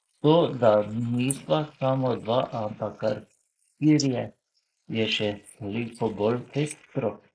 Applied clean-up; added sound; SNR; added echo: neural mask model Resemble Enhance denoiser.